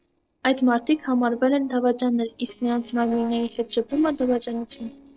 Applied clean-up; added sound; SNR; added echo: neural separator model SepFormer DNS4.